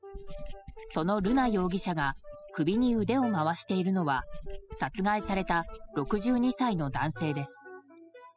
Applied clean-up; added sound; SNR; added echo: classical method spectral subtraction.